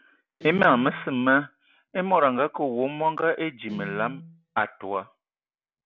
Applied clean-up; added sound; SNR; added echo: none; Guitar; 19 dB; none.